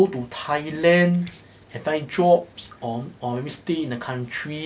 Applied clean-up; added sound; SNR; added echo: none; none; none; none.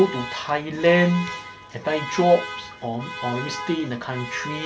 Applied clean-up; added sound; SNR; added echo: none; Alarm; 10 dB; none.